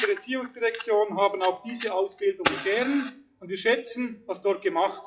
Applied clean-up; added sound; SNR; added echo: classical method WPE with log-MMSE.